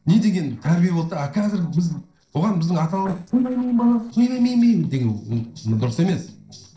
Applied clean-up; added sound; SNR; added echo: neural separator model SepFormer DNS4.